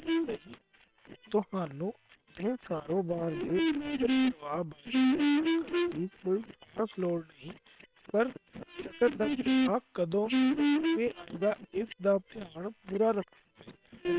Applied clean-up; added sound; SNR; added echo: neural separator model SepFormer WHAM!.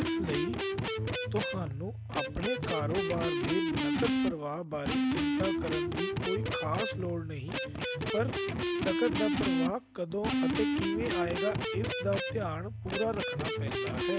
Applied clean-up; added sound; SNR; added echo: none; Electric guitar; -3 dB; none.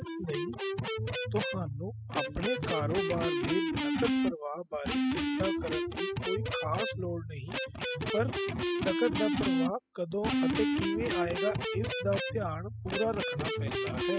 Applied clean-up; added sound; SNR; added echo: classical method spectral subtraction.